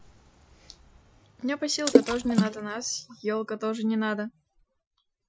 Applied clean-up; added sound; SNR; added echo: classical method Wiener filter.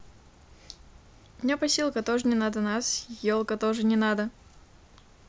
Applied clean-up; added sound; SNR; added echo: none; none; none; none.